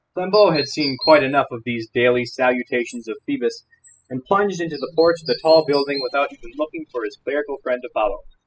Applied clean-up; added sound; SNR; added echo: classical method spectral subtraction.